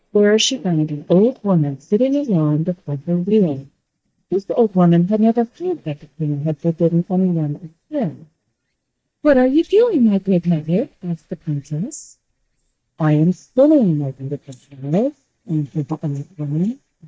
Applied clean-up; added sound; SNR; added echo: neural mask model DeepFilterNet 3.